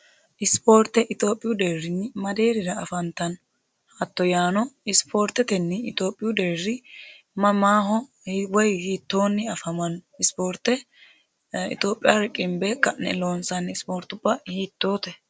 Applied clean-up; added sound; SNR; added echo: none; none; none; none.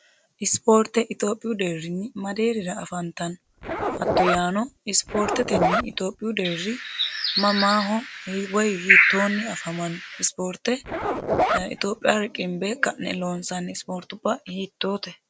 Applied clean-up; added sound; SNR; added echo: none; Zipper (clothing) + Bird; -1 dB; none.